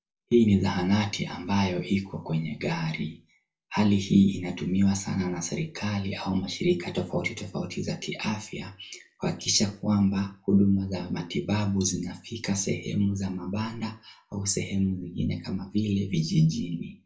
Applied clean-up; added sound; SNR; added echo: none; none; none; reverberation time 0.3 s.